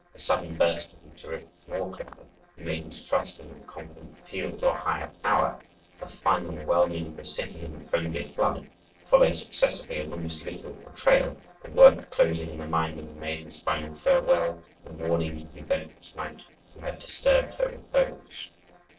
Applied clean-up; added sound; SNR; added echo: neural separator model SepFormer DNS4.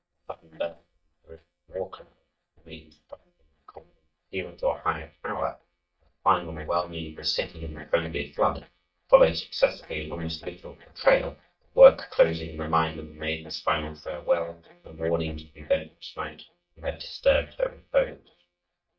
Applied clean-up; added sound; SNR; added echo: neural mask model DeepFilterNet 3.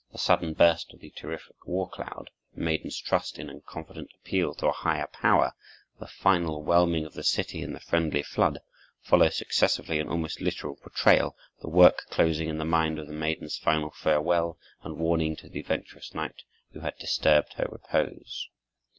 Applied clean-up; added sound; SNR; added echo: none; none; none; none.